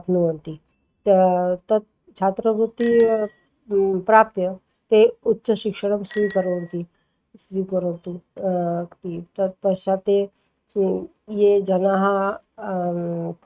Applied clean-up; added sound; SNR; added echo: neural mask model RNNoise.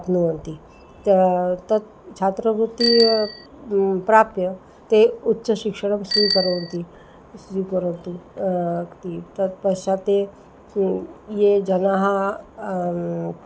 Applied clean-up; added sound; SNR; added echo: none; Bicycle bell; 7 dB; none.